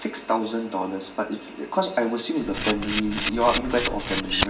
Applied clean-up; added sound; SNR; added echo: none; Camera; 2 dB; reverberation time 0.6 s.